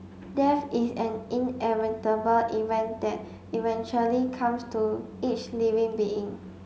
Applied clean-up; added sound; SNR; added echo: none; none; none; none.